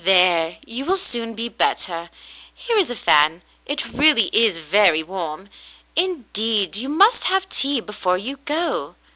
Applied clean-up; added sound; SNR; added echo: none; none; none; none.